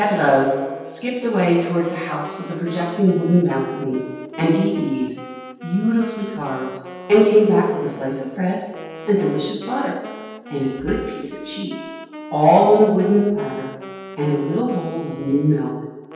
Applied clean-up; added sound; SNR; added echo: none; Wind instrument, woodwind instrument; 16 dB; reverberation time 1.2 s.